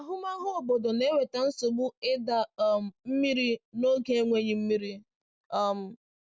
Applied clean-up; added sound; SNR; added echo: none; none; none; none.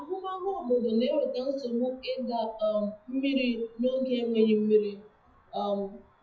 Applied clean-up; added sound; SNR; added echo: classical method WPE with log-MMSE.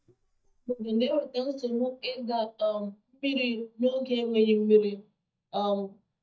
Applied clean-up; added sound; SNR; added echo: neural mask model DeepFilterNet 3.